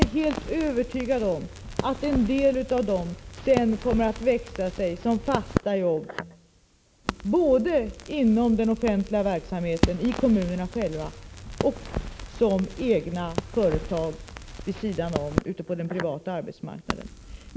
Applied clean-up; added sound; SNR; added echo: none; Crackle; 8 dB; none.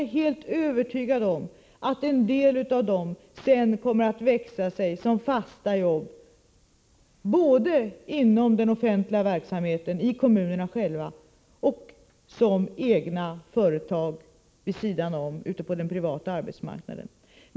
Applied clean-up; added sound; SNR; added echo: none; none; none; none.